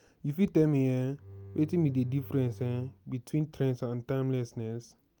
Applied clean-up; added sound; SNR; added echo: none; Bowed string instrument; 17 dB; none.